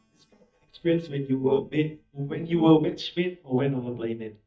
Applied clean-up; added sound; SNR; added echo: neural mask model DeepFilterNet 3.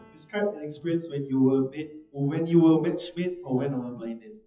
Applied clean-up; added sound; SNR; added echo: classical method WPE with log-MMSE.